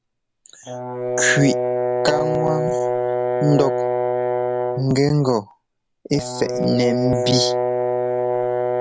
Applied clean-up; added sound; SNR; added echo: none; Brass instrument; -1 dB; none.